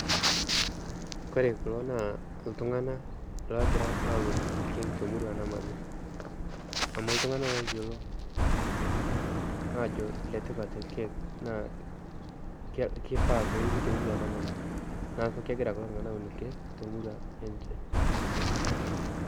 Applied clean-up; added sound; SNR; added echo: none; Car passing by; -2 dB; none.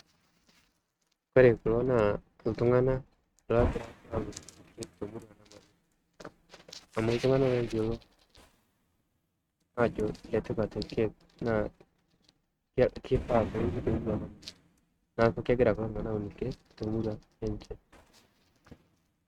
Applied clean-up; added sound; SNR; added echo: neural mask model RNNoise.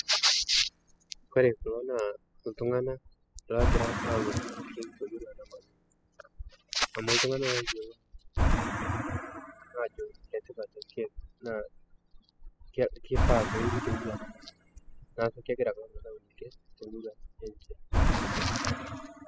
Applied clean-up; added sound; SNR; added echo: classical method spectral subtraction.